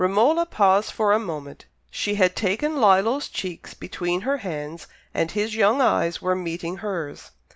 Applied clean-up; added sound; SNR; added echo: none; none; none; none.